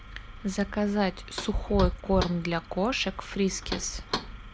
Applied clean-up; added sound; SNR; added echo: none; Knock; 13 dB; none.